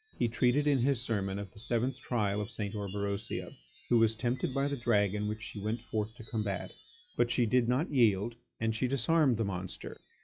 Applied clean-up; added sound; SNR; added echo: classical method log-MMSE.